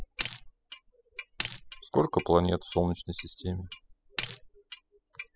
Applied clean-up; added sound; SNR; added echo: classical method spectral subtraction.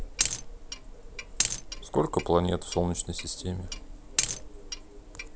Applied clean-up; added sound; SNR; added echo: none; Clock + Coin (dropping); 2 dB; none.